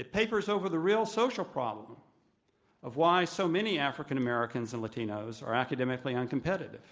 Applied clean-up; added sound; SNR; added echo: none; none; none; none.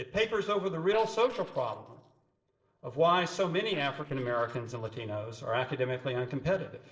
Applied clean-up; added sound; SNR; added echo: neural separator model SepFormer DNS4.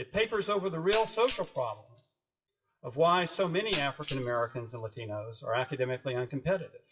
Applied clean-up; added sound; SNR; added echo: classical method WPE with log-MMSE.